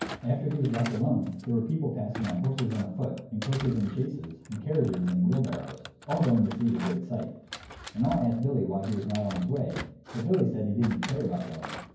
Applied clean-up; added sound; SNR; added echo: none; Thump, thud; 14 dB; reverberation time 0.9 s.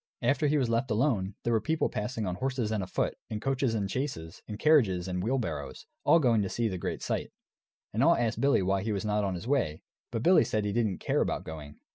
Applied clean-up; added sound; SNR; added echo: none; none; none; none.